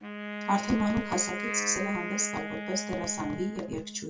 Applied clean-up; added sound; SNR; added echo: none; Wind instrument, woodwind instrument; 5 dB; reverberation time 0.2 s.